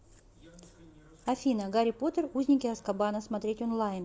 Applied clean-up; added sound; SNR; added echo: none; none; none; none.